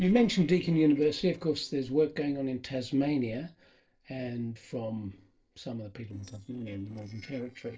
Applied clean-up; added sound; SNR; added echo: neural separator model SepFormer DNS4.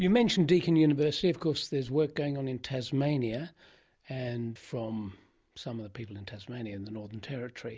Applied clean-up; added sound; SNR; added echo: none; none; none; none.